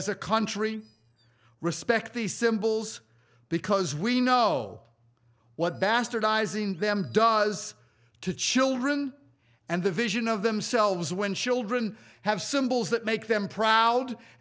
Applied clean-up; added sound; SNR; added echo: neural separator model SepFormer DNS4.